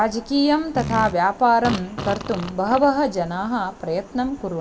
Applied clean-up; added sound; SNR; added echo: none; Fart; 10 dB; reverberation time 1.6 s.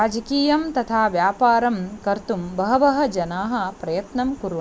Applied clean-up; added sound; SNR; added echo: none; none; none; none.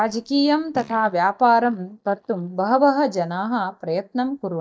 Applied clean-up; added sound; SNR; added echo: neural mask model DeepFilterNet 3.